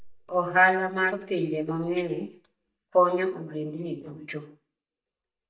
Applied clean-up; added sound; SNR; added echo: neural mask model DeepFilterNet 3.